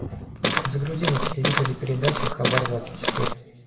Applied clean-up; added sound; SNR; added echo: none; Walk, footsteps; -2 dB; reverberation time 1.9 s.